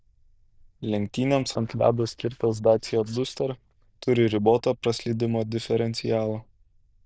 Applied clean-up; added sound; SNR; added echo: neural diffusion model UNIVERSE++.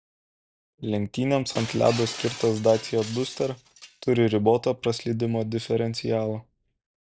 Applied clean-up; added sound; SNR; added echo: none; Shatter; 15 dB; none.